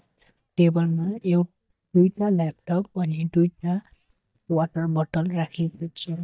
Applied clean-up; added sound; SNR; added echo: neural mask model DeepFilterNet 3.